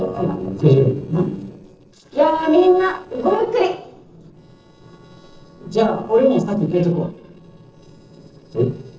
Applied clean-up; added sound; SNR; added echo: neural separator model SepFormer DNS4.